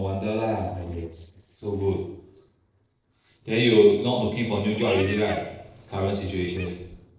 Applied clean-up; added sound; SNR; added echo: neural separator model SepFormer DNS4.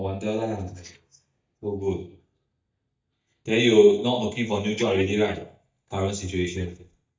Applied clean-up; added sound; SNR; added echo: neural mask model DeepFilterNet 3.